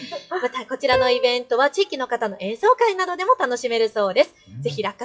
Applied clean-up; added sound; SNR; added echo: classical method WPE with log-MMSE.